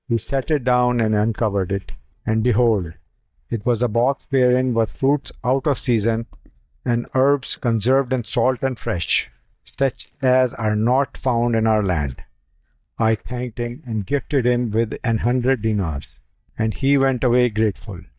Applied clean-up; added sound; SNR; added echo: neural mask model DeepFilterNet 3.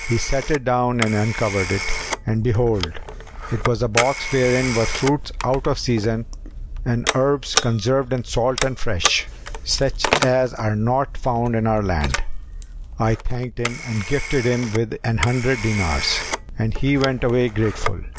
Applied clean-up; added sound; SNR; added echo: none; Telephone; 7 dB; none.